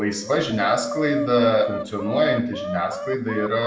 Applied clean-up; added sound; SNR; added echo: none; Chicken, rooster; 9 dB; reverberation time 0.5 s.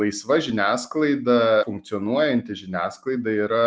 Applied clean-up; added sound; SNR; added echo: none; none; none; none.